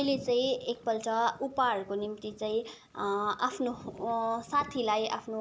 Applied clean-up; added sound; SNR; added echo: none; Bird vocalization, bird call, bird song; 20 dB; none.